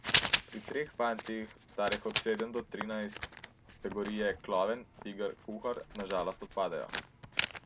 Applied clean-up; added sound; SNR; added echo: none; Writing; 0 dB; none.